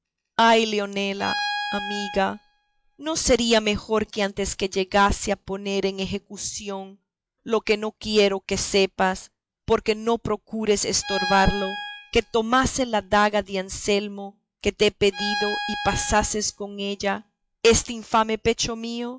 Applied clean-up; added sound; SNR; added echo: classical method log-MMSE.